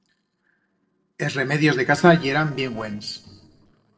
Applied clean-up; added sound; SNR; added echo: neural separator model SepFormer DNS4.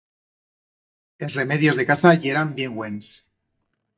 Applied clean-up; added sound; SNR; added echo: neural mask model DeepFilterNet 3.